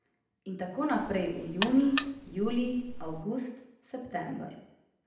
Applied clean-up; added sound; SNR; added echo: none; Alarm; 1 dB; reverberation time 0.8 s.